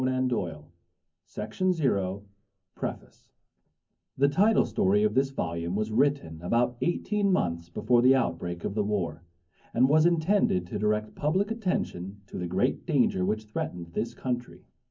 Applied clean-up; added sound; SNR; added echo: none; none; none; reverberation time 0.3 s.